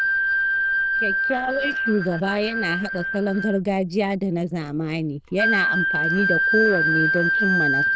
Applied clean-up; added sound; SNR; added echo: neural diffusion model UNIVERSE++.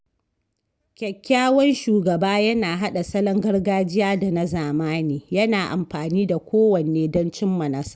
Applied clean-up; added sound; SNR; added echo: none; none; none; none.